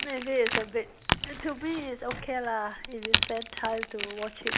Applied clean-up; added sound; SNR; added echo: none; Crack / Crackle; 0 dB; none.